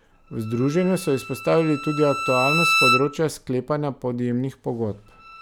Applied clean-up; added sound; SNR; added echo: none; Bowed string instrument; 4 dB; none.